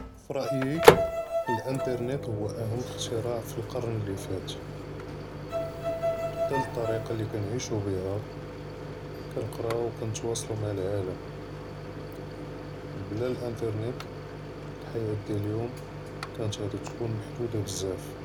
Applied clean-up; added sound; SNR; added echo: none; Microwave oven + Bowed string instrument; -2 dB; none.